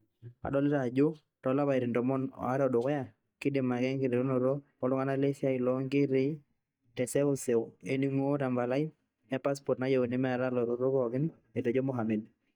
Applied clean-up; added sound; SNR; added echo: neural mask model DeepFilterNet 3.